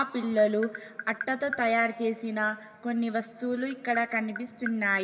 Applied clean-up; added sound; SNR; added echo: none; Tap; 16 dB; reverberation time 1.8 s.